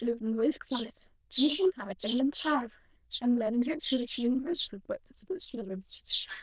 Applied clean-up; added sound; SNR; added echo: neural diffusion model UNIVERSE++.